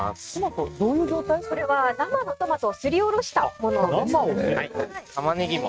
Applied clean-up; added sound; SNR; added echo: neural mask model RNNoise.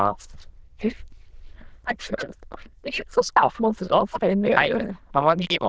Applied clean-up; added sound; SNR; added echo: neural diffusion model UNIVERSE++.